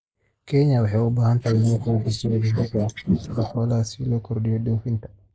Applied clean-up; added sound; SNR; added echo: neural mask model Resemble Enhance denoiser.